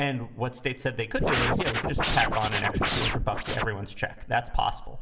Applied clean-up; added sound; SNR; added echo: none; Scratching (performance technique); -2 dB; reverberation time 1.0 s.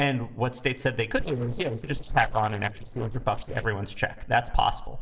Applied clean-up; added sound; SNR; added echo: neural separator model SepFormer DNS4.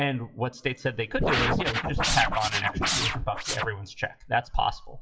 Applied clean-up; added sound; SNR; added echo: classical method WPE with log-MMSE.